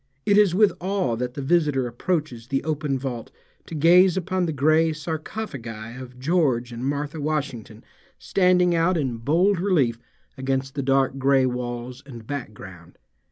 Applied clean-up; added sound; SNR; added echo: none; none; none; none.